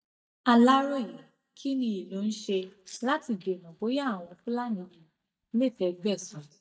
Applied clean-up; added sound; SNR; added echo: neural mask model DeepFilterNet 3.